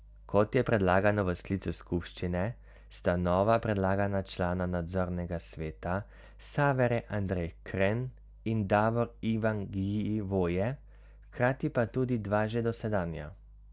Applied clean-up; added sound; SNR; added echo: none; none; none; none.